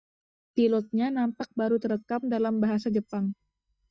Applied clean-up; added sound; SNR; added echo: neural mask model DeepFilterNet 3.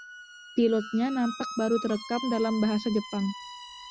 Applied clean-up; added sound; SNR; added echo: none; Squeak; 12 dB; none.